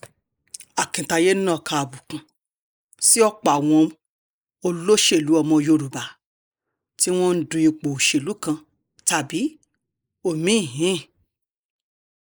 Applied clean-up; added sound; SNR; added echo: neural mask model Resemble Enhance denoiser.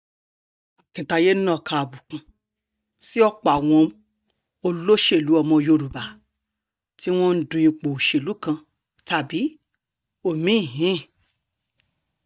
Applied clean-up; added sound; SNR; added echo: neural mask model DeepFilterNet 3.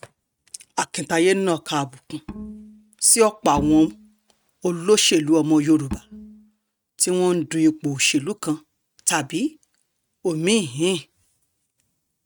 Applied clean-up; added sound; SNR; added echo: neural mask model RNNoise.